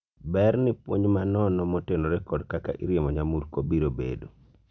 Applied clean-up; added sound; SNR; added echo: none; none; none; none.